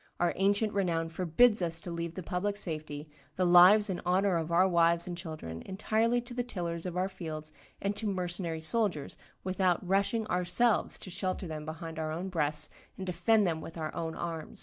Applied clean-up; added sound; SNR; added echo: neural mask model DeepFilterNet 3.